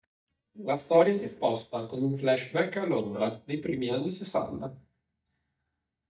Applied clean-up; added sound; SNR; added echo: neural mask model DeepFilterNet 3.